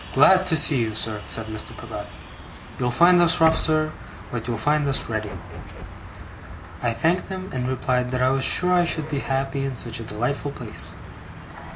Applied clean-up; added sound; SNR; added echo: none; Bus; 12 dB; none.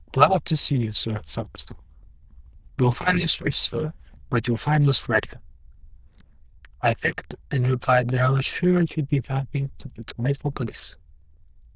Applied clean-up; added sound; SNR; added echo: neural diffusion model UNIVERSE++.